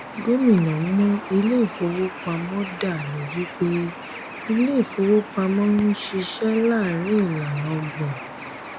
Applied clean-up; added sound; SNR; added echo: none; Bird; 13 dB; none.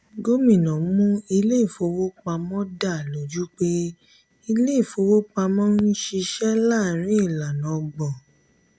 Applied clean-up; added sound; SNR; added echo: none; none; none; none.